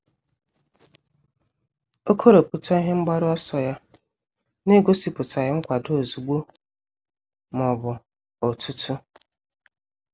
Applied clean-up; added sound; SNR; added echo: none; none; none; none.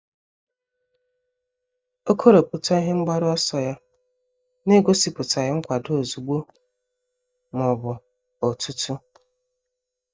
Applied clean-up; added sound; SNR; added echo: neural mask model DeepFilterNet 3.